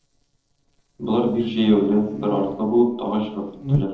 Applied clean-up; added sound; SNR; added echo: neural separator model SepFormer DNS4.